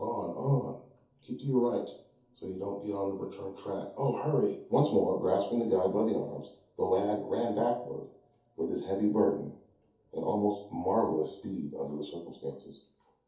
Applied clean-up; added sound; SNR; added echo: none; none; none; reverberation time 0.5 s.